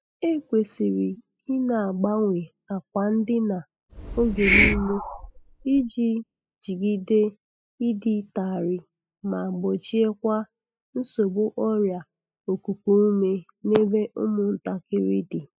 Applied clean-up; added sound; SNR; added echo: classical method spectral subtraction.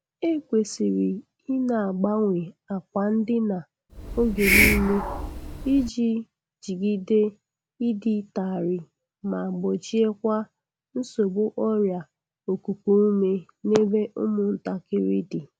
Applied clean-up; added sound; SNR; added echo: none; Hiss; -1 dB; none.